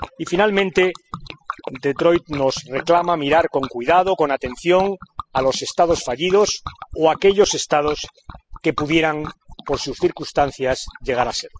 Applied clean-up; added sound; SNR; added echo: classical method spectral subtraction.